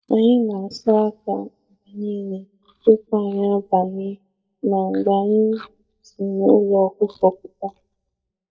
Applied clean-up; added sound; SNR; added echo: neural mask model DeepFilterNet 3.